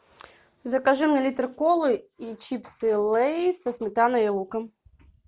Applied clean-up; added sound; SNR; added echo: none; none; none; none.